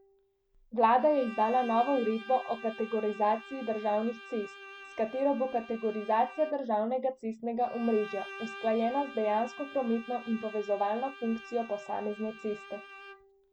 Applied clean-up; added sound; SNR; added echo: none; Bowed string instrument; 16 dB; none.